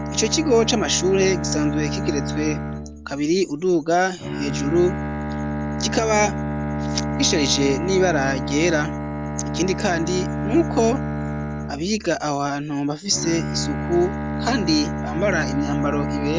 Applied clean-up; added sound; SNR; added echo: none; Bowed string instrument; 4 dB; none.